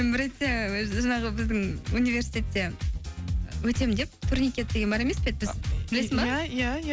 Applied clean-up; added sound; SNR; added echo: none; none; none; none.